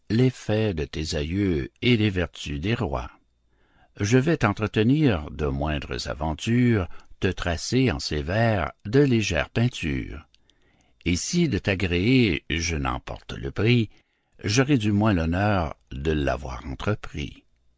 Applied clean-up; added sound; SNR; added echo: none; none; none; none.